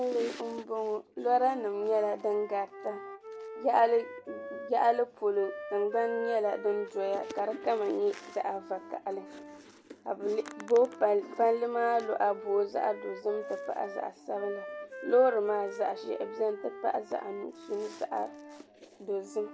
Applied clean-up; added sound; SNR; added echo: none; Wind instrument, woodwind instrument; 14 dB; none.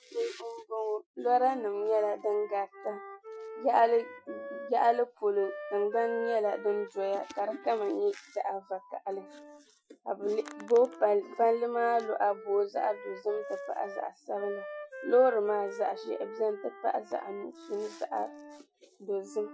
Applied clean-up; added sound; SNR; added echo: classical method Wiener filter.